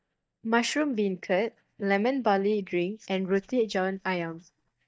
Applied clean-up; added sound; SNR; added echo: neural mask model DeepFilterNet 3.